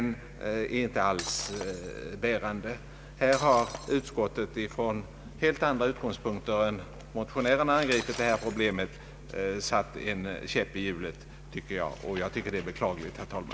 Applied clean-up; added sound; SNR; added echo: none; Shatter; 14 dB; none.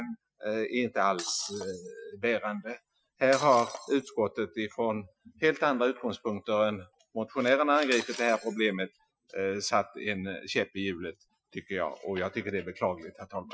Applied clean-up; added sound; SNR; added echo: classical method Wiener filter.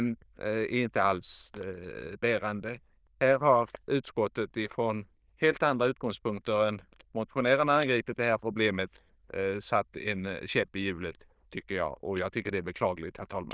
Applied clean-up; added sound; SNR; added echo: neural diffusion model UNIVERSE++.